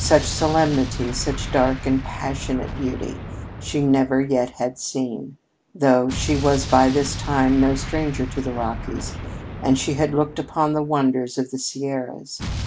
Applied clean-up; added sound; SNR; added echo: none; Explosion; 9 dB; none.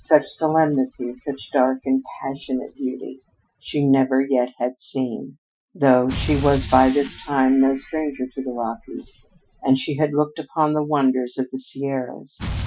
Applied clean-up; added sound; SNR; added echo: classical method Wiener filter.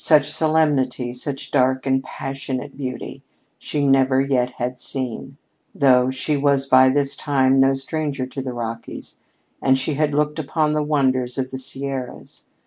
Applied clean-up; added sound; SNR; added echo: none; none; none; none.